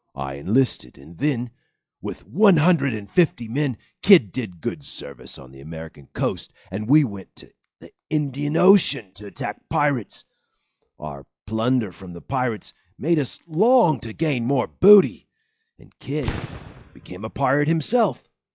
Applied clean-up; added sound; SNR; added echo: classical method log-MMSE.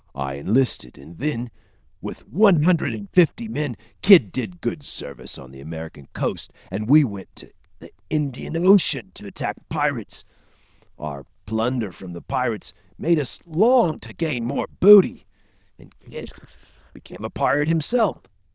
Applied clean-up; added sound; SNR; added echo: neural diffusion model UNIVERSE++.